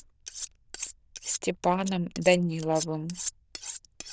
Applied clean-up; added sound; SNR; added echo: neural diffusion model UNIVERSE++.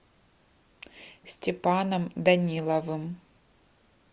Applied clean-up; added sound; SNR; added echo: none; none; none; none.